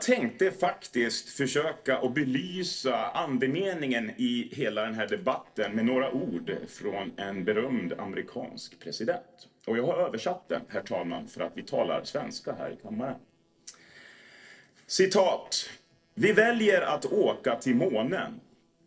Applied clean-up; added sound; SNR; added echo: neural separator model SepFormer DNS4.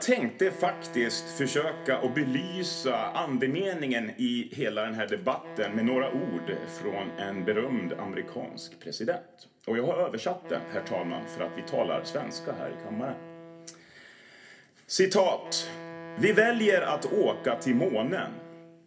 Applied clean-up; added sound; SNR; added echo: none; Wind instrument, woodwind instrument; 14 dB; reverberation time 0.3 s.